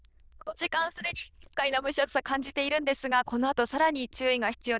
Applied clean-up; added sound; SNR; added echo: neural diffusion model UNIVERSE++.